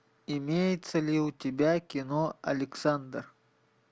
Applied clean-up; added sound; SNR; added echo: none; none; none; none.